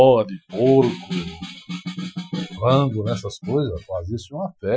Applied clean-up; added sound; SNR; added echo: classical method Wiener filter.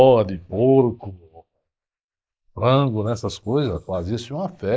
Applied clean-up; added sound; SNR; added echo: neural mask model Resemble Enhance denoiser.